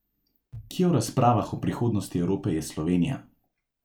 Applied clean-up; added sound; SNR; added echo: none; none; none; none.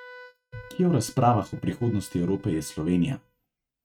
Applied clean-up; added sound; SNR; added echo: neural mask model RNNoise.